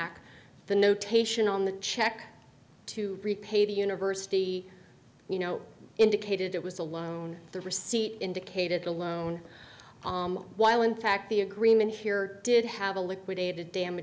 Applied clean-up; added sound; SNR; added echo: none; none; none; none.